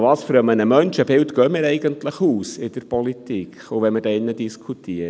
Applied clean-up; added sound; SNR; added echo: none; none; none; none.